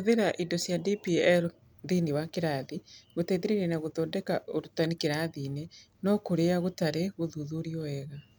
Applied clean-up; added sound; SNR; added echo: none; none; none; none.